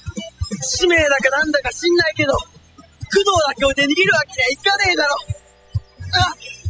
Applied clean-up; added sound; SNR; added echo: classical method spectral subtraction.